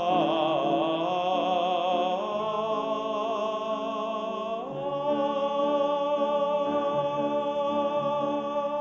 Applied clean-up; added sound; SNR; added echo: none; none; none; none.